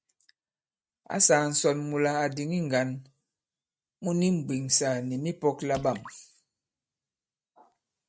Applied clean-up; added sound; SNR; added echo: neural mask model RNNoise.